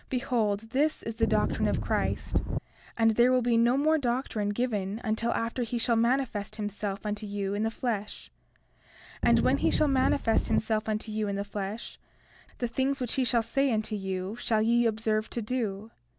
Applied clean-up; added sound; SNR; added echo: none; Wind; 0 dB; none.